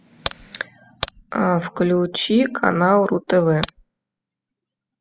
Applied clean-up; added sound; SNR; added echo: classical method spectral subtraction.